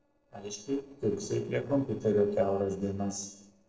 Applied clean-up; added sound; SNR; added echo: neural separator model SepFormer DNS4.